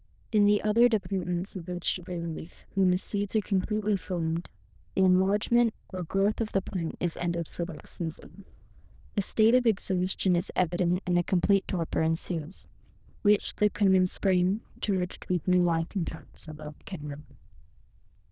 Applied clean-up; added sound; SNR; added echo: neural diffusion model UNIVERSE++.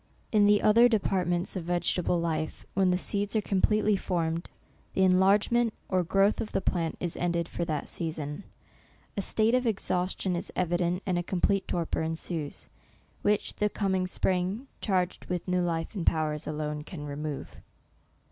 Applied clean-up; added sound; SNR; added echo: none; none; none; none.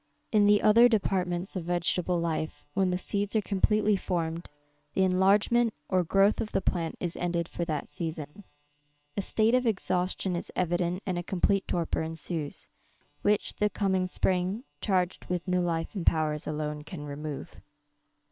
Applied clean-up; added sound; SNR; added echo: neural separator model SepFormer WHAM!.